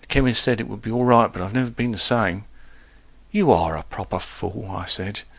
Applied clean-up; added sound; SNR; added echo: none; none; none; none.